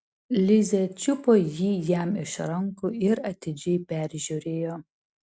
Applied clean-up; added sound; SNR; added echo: none; none; none; none.